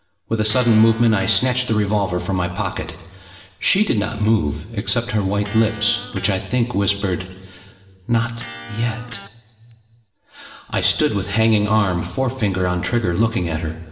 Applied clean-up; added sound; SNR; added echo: none; Electric guitar; 19 dB; reverberation time 2.4 s.